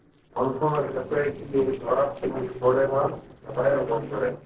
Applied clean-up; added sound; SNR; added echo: neural separator model SepFormer DNS4.